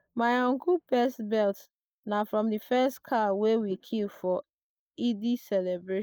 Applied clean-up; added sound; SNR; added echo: neural mask model Resemble Enhance denoiser.